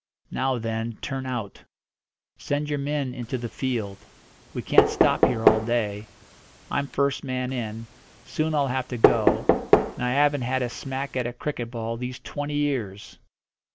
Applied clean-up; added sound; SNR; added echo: none; Knock; -2 dB; none.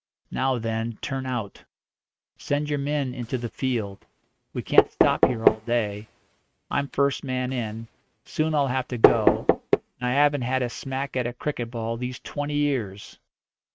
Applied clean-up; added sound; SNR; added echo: neural mask model RNNoise.